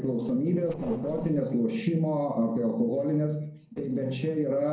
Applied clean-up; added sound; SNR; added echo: neural separator model SepFormer DNS4.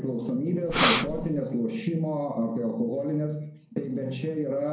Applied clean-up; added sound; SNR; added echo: none; Breathing; -1 dB; reverberation time 0.6 s.